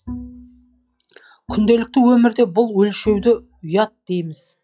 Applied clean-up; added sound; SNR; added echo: classical method log-MMSE.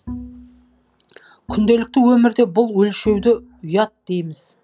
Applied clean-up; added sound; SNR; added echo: none; Bowed string instrument; 18 dB; none.